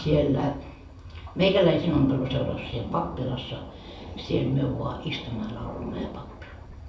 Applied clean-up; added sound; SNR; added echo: none; Thunder; 14 dB; reverberation time 0.2 s.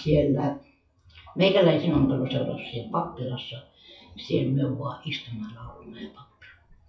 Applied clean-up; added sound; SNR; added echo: classical method WPE with log-MMSE.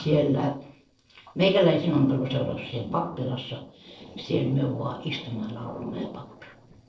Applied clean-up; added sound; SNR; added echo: neural separator model SepFormer DNS4.